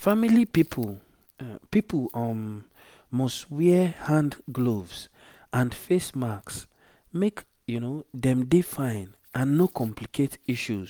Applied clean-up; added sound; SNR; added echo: none; none; none; none.